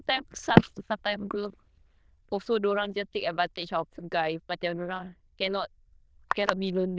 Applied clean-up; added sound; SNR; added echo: neural diffusion model UNIVERSE++.